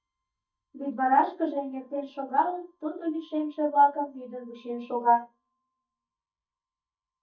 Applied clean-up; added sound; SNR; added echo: neural mask model DeepFilterNet 3.